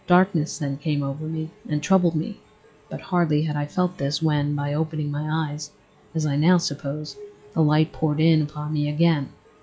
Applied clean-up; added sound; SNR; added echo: classical method log-MMSE.